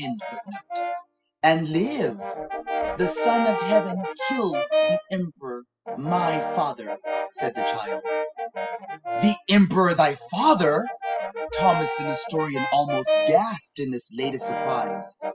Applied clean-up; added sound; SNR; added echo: classical method spectral subtraction.